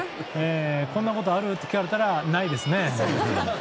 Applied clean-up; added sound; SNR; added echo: none; none; none; none.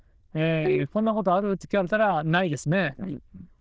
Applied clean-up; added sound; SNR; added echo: neural diffusion model UNIVERSE++.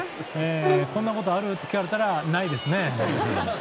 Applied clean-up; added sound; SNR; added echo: none; Bowed string instrument; 2 dB; none.